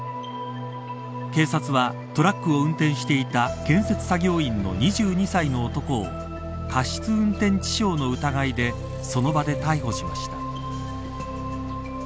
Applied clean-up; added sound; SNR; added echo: none; none; none; none.